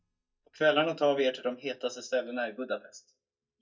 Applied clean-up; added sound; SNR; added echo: neural mask model DeepFilterNet 3.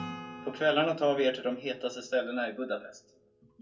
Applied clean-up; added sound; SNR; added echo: none; Acoustic guitar / Strum; 16 dB; reverberation time 0.2 s.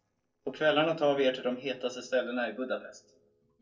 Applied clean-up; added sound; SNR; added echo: neural separator model SepFormer DNS4.